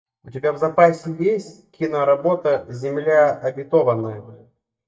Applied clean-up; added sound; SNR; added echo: neural mask model DeepFilterNet 3.